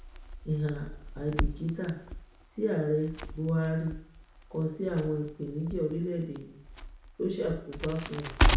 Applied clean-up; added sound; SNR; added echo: none; Crackle; 1 dB; reverberation time 0.6 s.